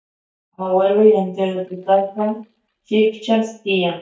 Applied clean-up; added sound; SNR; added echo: neural mask model DeepFilterNet 3.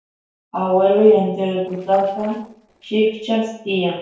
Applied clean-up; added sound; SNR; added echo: neural separator model SepFormer DNS4.